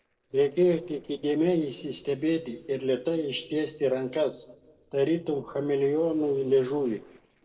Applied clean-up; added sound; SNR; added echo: neural separator model SepFormer DNS4.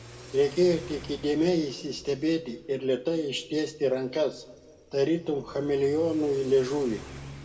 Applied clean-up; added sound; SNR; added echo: none; Accelerating, revving, vroom / Car; 19 dB; reverberation time 1.0 s.